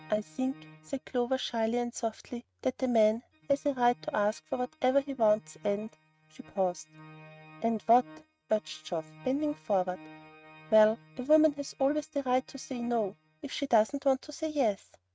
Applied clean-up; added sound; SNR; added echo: neural mask model RNNoise.